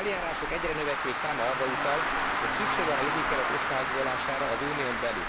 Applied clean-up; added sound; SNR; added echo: none; Doorbell + Traffic noise, roadway noise; -4 dB; none.